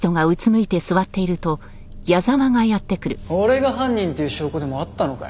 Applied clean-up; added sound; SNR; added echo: none; none; none; none.